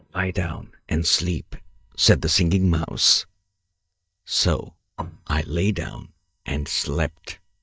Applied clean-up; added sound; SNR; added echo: neural mask model DeepFilterNet 3.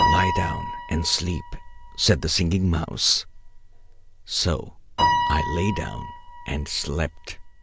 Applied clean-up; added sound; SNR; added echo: none; Piano; 3 dB; none.